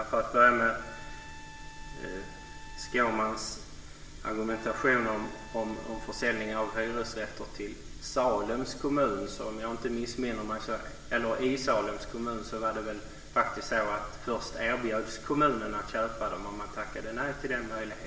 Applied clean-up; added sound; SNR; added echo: none; Trumpet; 19 dB; reverberation time 1.1 s.